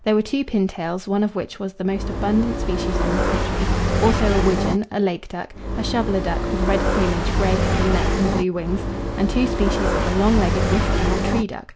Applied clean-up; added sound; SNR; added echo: none; Motorcycle; -2 dB; none.